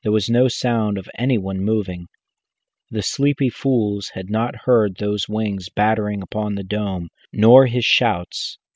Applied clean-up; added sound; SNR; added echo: none; none; none; none.